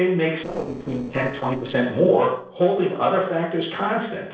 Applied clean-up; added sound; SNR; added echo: neural separator model SepFormer DNS4.